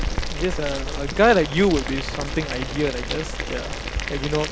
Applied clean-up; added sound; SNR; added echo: none; Boiling; 4 dB; none.